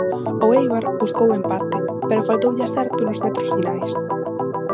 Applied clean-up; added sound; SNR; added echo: none; Organ; 0 dB; none.